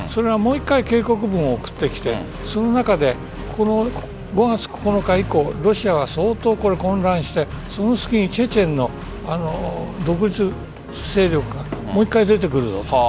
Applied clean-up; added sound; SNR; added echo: none; Accelerating, revving, vroom; 12 dB; none.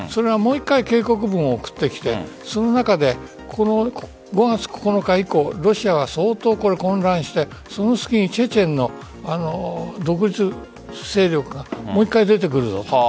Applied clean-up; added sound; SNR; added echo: none; none; none; none.